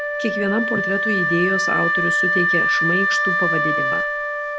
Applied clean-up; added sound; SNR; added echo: none; Wind instrument, woodwind instrument; -5 dB; none.